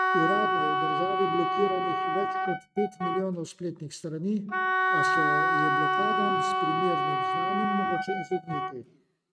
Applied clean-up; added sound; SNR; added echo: neural mask model RNNoise.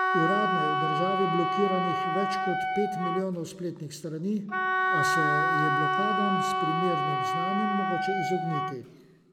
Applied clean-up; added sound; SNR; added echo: none; Wind instrument, woodwind instrument; -4 dB; none.